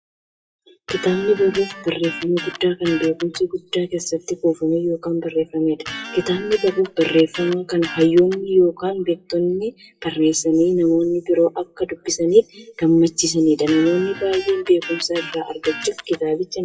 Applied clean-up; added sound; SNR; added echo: classical method WPE with log-MMSE.